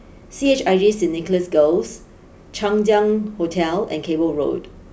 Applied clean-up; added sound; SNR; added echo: none; none; none; none.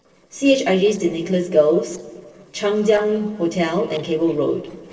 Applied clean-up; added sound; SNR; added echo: neural separator model SepFormer DNS4.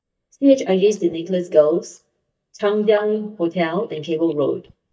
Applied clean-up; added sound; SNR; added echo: neural mask model DeepFilterNet 3.